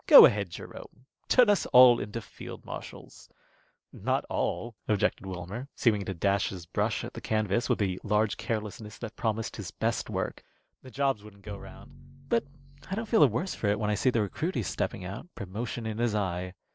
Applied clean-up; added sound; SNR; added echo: neural separator model SepFormer DNS4.